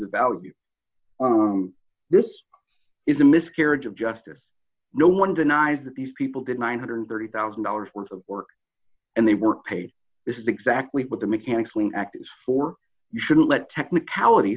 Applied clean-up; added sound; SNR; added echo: none; none; none; none.